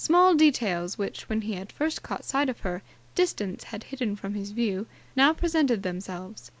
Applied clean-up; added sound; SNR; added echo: none; none; none; none.